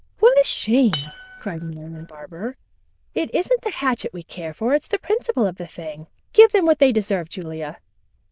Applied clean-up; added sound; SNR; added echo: neural diffusion model UNIVERSE++.